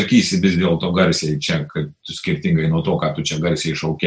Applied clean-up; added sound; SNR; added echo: none; none; none; none.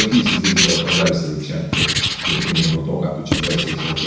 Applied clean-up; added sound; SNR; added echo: none; Writing; 1 dB; reverberation time 1.0 s.